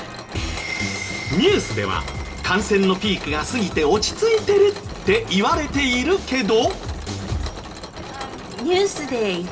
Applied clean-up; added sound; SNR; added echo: none; Mechanisms; 13 dB; reverberation time 0.9 s.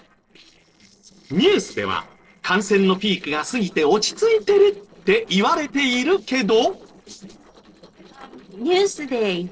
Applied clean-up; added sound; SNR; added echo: neural separator model SepFormer DNS4.